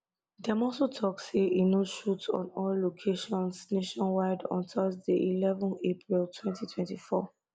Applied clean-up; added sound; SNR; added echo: none; none; none; none.